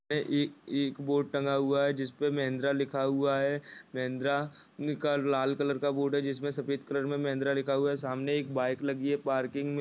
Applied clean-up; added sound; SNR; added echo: none; none; none; none.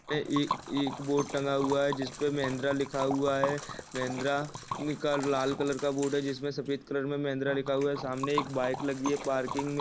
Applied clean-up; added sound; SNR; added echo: none; Liquid; 9 dB; none.